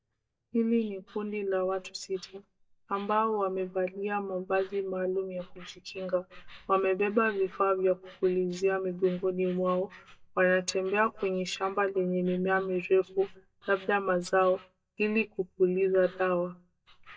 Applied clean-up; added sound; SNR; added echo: neural mask model DeepFilterNet 3.